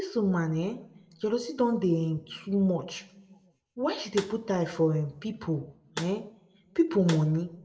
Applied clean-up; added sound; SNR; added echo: none; Snare drum; 12 dB; reverberation time 0.7 s.